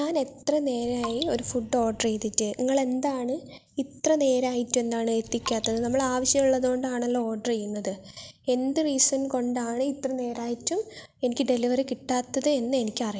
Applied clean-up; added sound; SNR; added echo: none; Raindrop; 16 dB; none.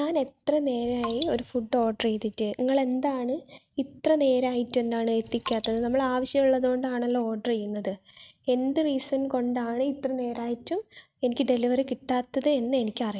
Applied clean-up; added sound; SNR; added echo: neural mask model RNNoise.